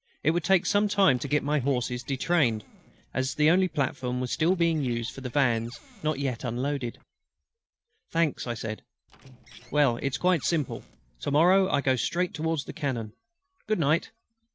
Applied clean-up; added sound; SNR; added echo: neural separator model SepFormer DNS4.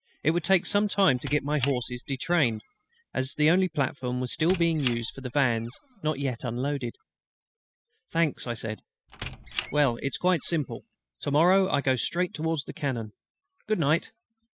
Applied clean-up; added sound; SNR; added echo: classical method spectral subtraction.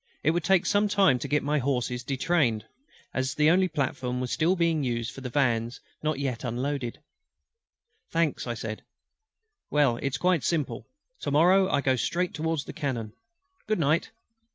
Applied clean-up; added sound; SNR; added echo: none; none; none; none.